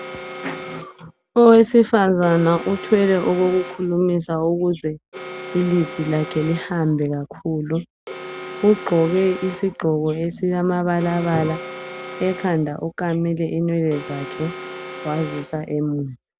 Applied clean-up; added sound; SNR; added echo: none; Alarm; 15 dB; none.